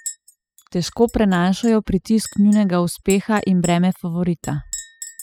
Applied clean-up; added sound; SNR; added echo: classical method spectral subtraction.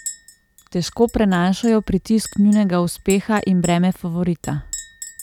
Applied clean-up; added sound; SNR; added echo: none; Chink, clink; 19 dB; none.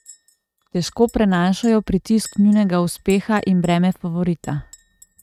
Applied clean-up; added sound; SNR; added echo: neural mask model RNNoise.